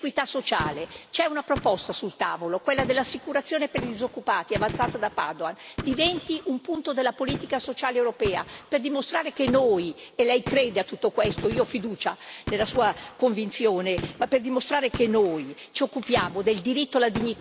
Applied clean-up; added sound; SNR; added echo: none; Gunshot, gunfire; 13 dB; none.